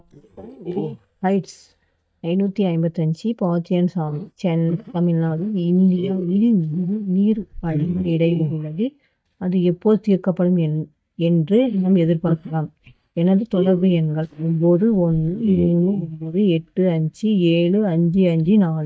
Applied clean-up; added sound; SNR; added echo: neural mask model DeepFilterNet 3.